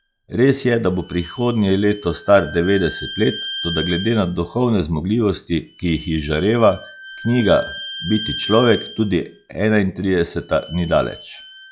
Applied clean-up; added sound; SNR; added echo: classical method log-MMSE.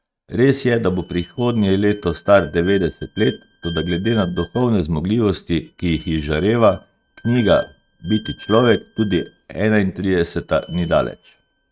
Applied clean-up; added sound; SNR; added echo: neural mask model RNNoise.